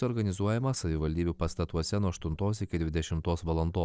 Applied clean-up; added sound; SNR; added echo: neural separator model SepFormer DNS4.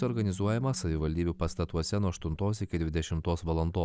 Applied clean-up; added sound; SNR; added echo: none; Keyboard (musical); 20 dB; none.